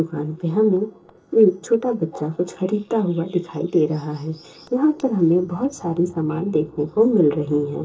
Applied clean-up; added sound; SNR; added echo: neural separator model SepFormer DNS4.